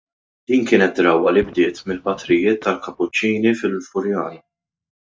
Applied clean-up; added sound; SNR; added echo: neural mask model DeepFilterNet 3.